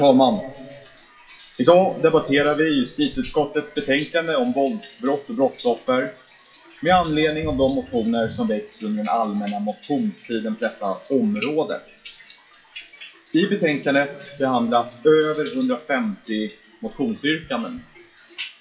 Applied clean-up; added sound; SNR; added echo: classical method WPE with log-MMSE.